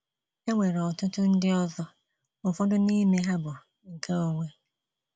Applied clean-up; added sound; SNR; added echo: none; none; none; none.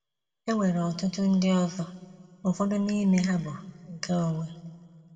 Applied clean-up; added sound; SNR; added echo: none; none; none; reverberation time 1.3 s.